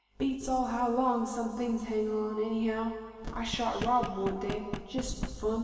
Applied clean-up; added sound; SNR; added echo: none; Knock; 9 dB; reverberation time 2.3 s.